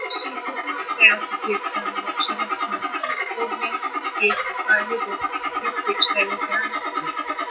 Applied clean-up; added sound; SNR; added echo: classical method log-MMSE.